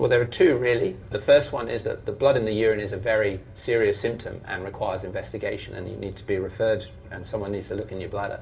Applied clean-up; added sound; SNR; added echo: none; none; none; reverberation time 0.4 s.